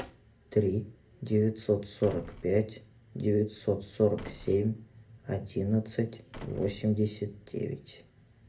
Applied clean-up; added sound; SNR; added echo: none; Slam; 20 dB; reverberation time 0.3 s.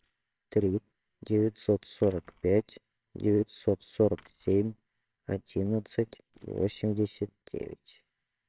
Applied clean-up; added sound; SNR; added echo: neural separator model SepFormer WHAMR!.